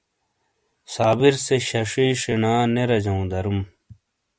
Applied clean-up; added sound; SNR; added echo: none; none; none; none.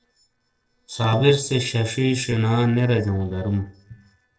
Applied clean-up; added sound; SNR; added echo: neural separator model SepFormer DNS4.